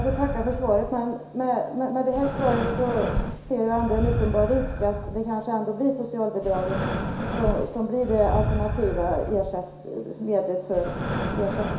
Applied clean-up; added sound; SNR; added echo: none; Breathing; 4 dB; reverberation time 0.7 s.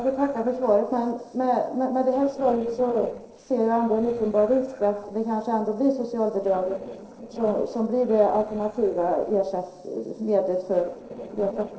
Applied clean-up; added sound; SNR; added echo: neural separator model SepFormer DNS4.